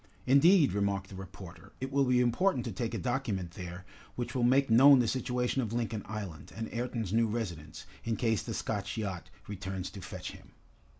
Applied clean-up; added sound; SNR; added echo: none; none; none; none.